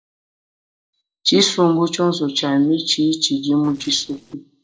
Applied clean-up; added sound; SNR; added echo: neural separator model SepFormer DNS4.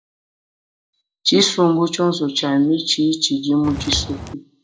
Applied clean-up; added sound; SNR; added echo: none; Walk, footsteps; 8 dB; reverberation time 0.3 s.